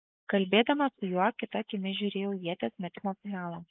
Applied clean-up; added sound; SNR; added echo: neural mask model Resemble Enhance denoiser.